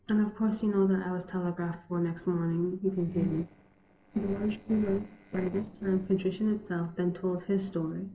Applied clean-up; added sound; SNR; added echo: neural separator model SepFormer DNS4.